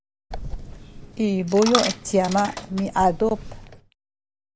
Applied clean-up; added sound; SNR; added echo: none; Coin (dropping); 8 dB; none.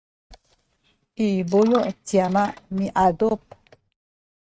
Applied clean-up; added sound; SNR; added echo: neural mask model RNNoise.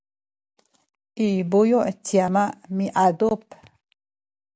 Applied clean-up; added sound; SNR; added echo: none; none; none; none.